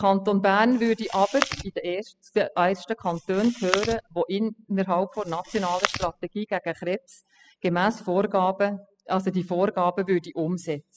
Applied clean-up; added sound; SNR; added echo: classical method spectral subtraction.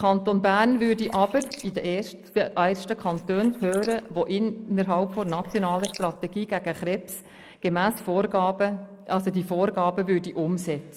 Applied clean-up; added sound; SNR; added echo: neural mask model Resemble Enhance denoiser.